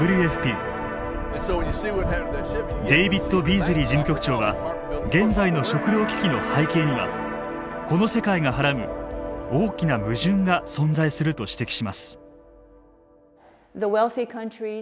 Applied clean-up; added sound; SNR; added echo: none; none; none; none.